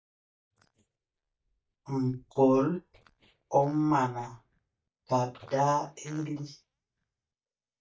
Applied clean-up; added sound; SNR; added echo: neural mask model DeepFilterNet 3.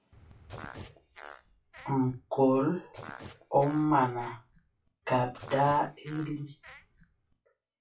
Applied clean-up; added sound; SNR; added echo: classical method WPE with log-MMSE.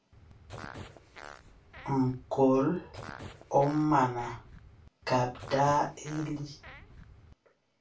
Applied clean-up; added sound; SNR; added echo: none; Fart; 17 dB; reverberation time 0.2 s.